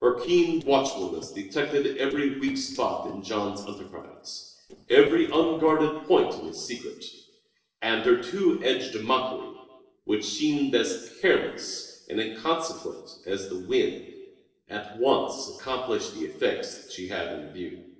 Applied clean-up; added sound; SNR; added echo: neural separator model SepFormer DNS4.